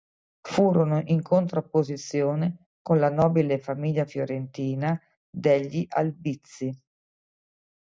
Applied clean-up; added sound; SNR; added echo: none; none; none; none.